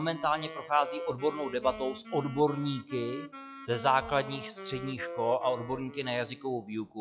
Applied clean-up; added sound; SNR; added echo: classical method log-MMSE.